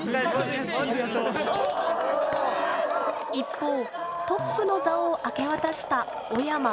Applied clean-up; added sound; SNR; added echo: none; Fart; 18 dB; none.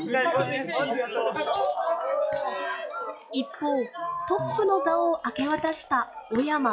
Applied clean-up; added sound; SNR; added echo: classical method log-MMSE.